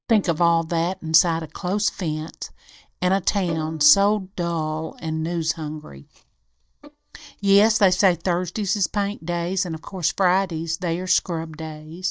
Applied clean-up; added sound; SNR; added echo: neural mask model DeepFilterNet 3.